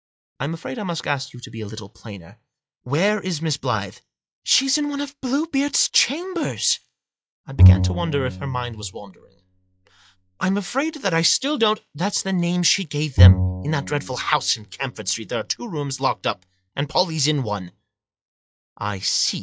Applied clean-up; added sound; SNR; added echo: classical method log-MMSE.